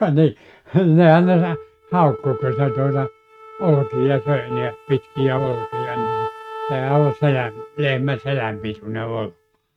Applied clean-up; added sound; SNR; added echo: neural mask model RNNoise.